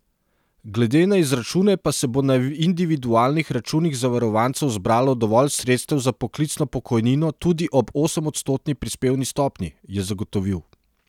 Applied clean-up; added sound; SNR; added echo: none; none; none; none.